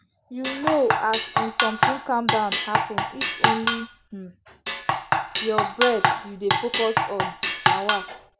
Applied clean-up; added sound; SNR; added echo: none; Drum kit; -3 dB; none.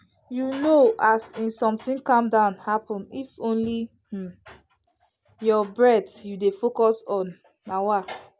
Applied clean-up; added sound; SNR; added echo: none; none; none; none.